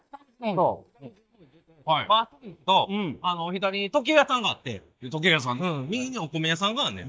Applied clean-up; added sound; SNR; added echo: neural mask model DeepFilterNet 3.